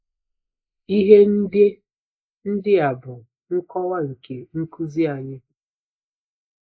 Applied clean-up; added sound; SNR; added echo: neural mask model Resemble Enhance denoiser.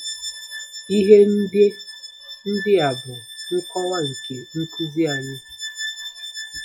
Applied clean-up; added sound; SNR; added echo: classical method log-MMSE.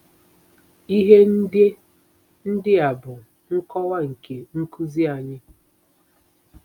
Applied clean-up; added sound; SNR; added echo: none; none; none; none.